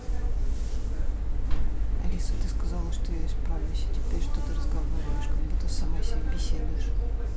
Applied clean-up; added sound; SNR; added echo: none; none; none; none.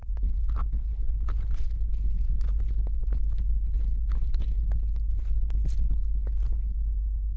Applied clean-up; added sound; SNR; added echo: neural diffusion model UNIVERSE++.